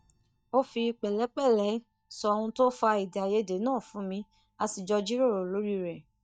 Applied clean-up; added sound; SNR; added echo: neural mask model DeepFilterNet 3.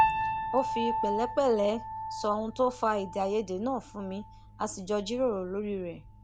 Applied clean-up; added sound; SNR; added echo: none; Piano; 4 dB; none.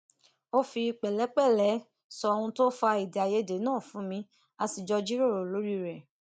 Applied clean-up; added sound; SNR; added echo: none; none; none; none.